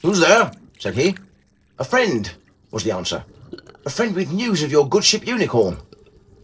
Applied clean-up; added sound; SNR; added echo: neural separator model SepFormer DNS4.